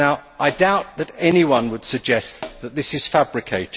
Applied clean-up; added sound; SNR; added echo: none; Hi-hat; 15 dB; none.